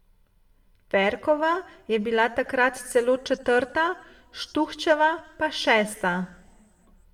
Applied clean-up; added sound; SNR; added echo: none; none; none; reverberation time 0.7 s.